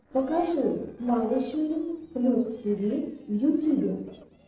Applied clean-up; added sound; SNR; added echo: neural separator model SepFormer DNS4.